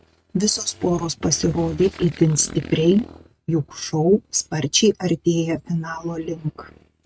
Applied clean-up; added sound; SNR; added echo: neural mask model RNNoise.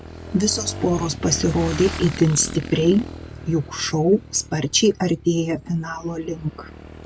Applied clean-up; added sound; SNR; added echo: none; Motorcycle / Engine; 12 dB; none.